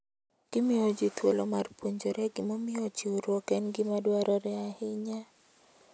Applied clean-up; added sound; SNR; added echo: none; none; none; none.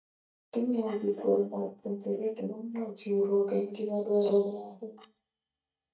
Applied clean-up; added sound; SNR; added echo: neural mask model DeepFilterNet 3.